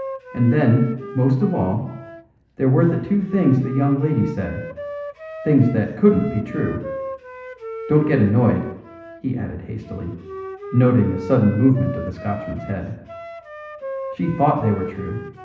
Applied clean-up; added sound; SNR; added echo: none; Wind instrument, woodwind instrument; 13 dB; reverberation time 0.8 s.